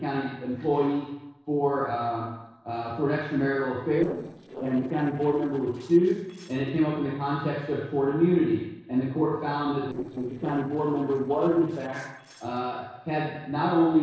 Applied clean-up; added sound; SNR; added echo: neural separator model SepFormer DNS4.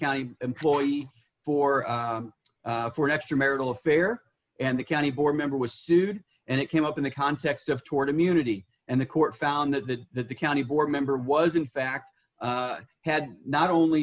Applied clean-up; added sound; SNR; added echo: none; none; none; none.